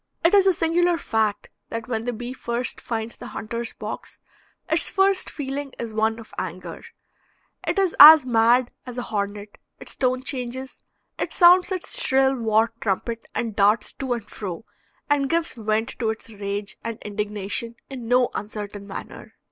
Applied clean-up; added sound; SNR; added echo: none; none; none; none.